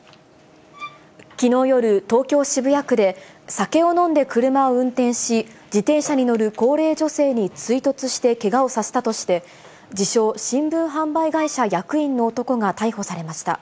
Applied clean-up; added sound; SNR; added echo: none; Bowed string instrument; 19 dB; none.